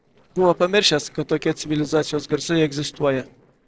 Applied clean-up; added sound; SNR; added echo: neural separator model SepFormer DNS4.